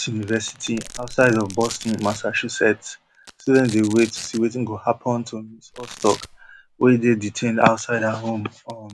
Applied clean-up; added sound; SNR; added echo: none; Domestic sounds, home sounds; 19 dB; none.